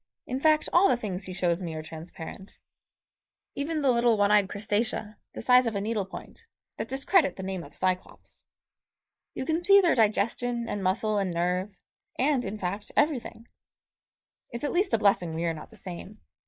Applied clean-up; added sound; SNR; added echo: neural mask model Resemble Enhance denoiser.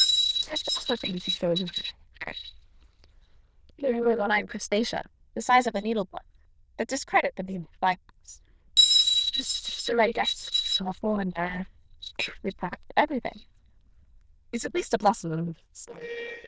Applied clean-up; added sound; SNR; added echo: neural diffusion model UNIVERSE++.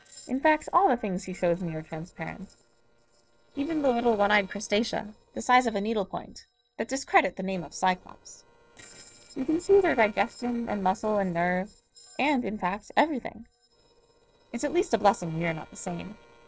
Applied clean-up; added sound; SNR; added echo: neural separator model SepFormer DNS4.